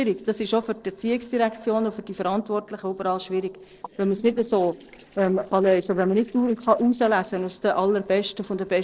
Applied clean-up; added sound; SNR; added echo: neural separator model SepFormer DNS4.